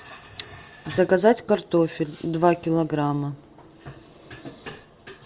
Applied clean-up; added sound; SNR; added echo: none; none; none; none.